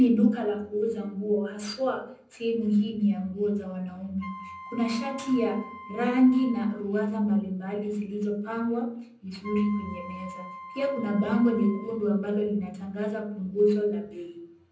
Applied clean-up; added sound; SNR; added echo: none; Wind instrument, woodwind instrument; 16 dB; reverberation time 0.6 s.